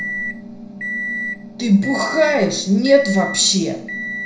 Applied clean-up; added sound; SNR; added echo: none; Microwave oven; 9 dB; reverberation time 0.5 s.